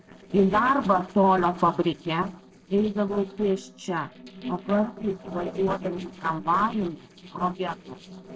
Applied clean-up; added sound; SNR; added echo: neural separator model SepFormer DNS4.